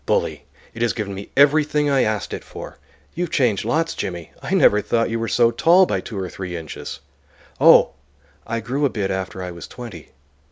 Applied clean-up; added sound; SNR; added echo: none; none; none; none.